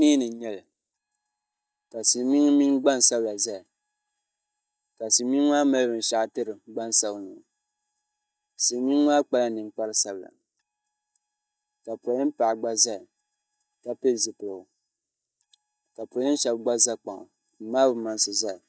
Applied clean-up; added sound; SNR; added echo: neural mask model DeepFilterNet 3.